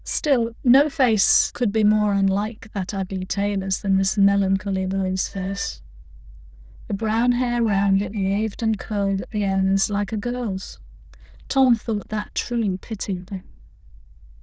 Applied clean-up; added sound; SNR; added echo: neural diffusion model UNIVERSE++.